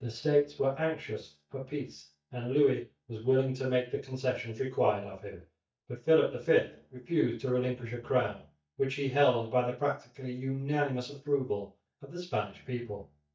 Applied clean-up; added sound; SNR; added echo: neural mask model DeepFilterNet 3.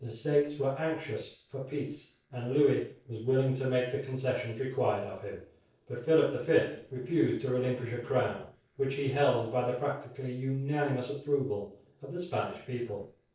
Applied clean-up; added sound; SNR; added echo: neural separator model SepFormer DNS4.